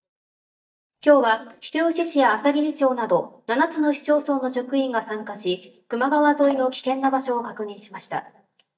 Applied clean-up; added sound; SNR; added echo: neural mask model DeepFilterNet 3.